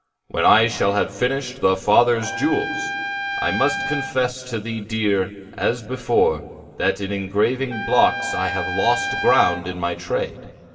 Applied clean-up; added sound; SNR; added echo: none; Trumpet; 7 dB; reverberation time 2.9 s.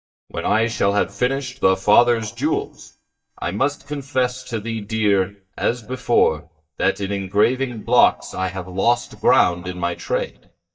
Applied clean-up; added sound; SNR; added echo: neural mask model DeepFilterNet 3.